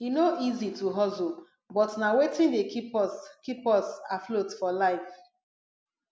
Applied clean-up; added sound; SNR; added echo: none; none; none; none.